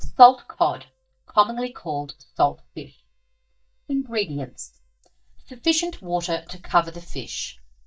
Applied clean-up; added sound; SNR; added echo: neural mask model DeepFilterNet 3.